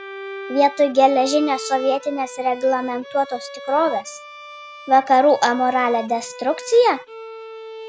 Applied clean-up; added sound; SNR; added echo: none; Bowed string instrument; 15 dB; none.